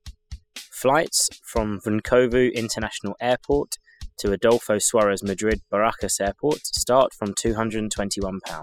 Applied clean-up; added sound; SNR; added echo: classical method spectral subtraction.